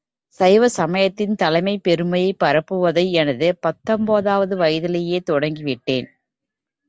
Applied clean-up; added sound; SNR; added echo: none; none; none; none.